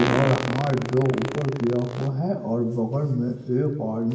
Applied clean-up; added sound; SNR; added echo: none; Fart; 8 dB; reverberation time 0.9 s.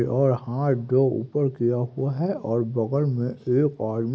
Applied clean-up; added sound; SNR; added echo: none; none; none; none.